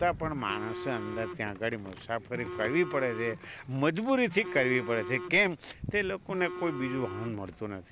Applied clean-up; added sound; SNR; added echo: none; Telephone; 11 dB; none.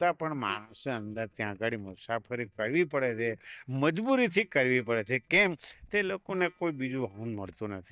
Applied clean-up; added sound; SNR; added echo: neural mask model DeepFilterNet 3.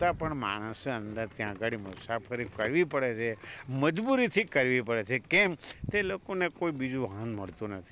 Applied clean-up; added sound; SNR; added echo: none; none; none; none.